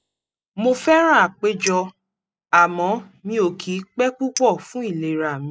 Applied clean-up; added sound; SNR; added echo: classical method spectral subtraction.